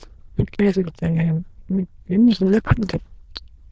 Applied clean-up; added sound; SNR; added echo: neural diffusion model UNIVERSE++.